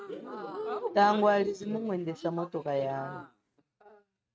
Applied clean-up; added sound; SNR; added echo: neural mask model RNNoise.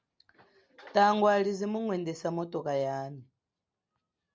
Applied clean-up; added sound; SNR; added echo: none; none; none; none.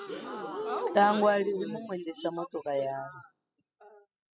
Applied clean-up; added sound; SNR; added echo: classical method spectral subtraction.